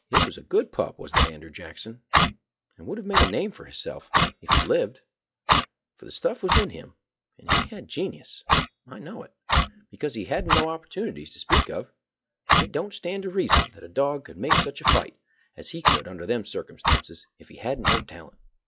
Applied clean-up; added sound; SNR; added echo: classical method log-MMSE.